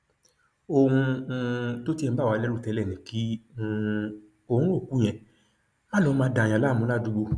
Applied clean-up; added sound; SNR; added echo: none; none; none; none.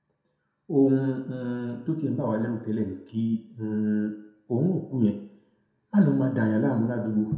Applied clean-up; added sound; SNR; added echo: none; none; none; reverberation time 0.6 s.